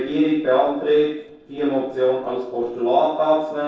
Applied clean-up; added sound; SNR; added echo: neural separator model SepFormer DNS4.